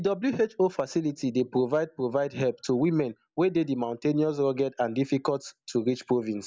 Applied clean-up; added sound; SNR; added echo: none; none; none; none.